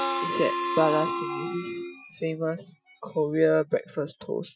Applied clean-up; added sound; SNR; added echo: classical method Wiener filter.